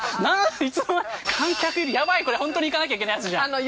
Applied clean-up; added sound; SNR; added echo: none; none; none; none.